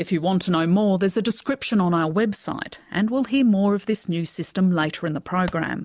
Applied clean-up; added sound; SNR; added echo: none; Tap; 15 dB; none.